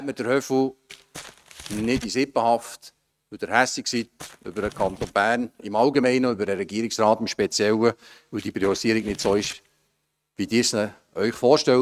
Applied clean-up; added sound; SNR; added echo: neural mask model RNNoise.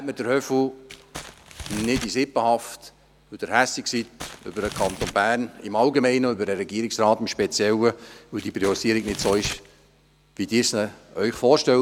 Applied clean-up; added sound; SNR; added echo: none; Crumpling, crinkling; 13 dB; none.